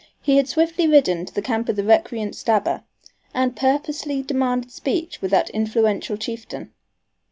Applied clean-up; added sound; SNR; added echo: none; none; none; none.